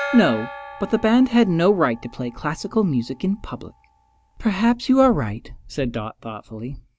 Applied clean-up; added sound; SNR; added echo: none; Gong; 17 dB; none.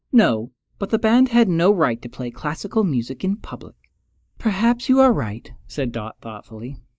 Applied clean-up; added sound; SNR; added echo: neural mask model Resemble Enhance denoiser.